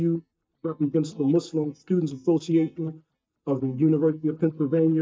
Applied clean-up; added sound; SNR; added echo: neural mask model DeepFilterNet 3.